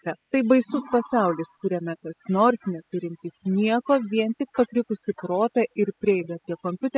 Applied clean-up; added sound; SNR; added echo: classical method spectral subtraction.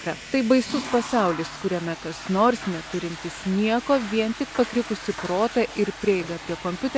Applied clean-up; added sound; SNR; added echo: none; Toilet flush / Water; 12 dB; none.